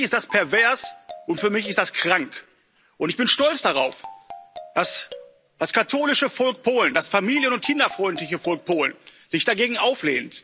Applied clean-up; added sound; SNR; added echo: none; Marimba, xylophone; 18 dB; none.